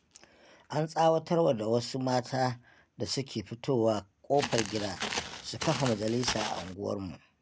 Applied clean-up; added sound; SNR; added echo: none; Walk, footsteps; 6 dB; none.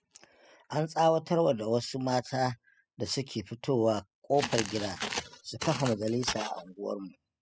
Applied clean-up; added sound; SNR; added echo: classical method spectral subtraction.